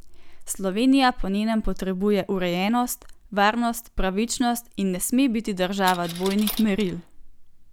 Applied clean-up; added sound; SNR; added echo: none; Coin (dropping); 12 dB; none.